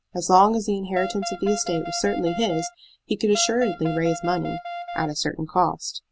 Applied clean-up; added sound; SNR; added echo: none; Wind instrument, woodwind instrument; 9 dB; none.